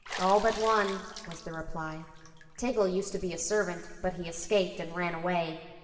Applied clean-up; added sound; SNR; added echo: none; Bathtub (filling or washing); 16 dB; reverberation time 1.8 s.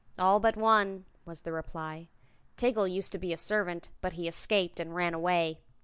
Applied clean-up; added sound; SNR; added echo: none; none; none; none.